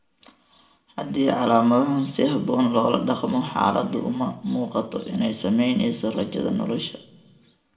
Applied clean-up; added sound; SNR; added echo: none; none; none; reverberation time 0.7 s.